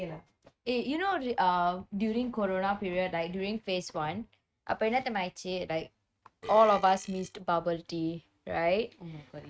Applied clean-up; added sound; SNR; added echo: neural mask model RNNoise.